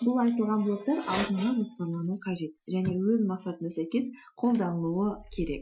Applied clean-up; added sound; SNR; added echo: classical method Wiener filter.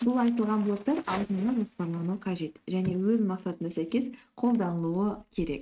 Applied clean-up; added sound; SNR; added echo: neural mask model RNNoise.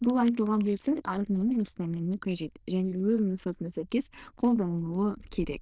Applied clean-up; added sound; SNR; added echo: neural diffusion model UNIVERSE++.